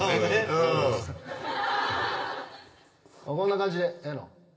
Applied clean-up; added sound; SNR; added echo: none; none; none; reverberation time 2.2 s.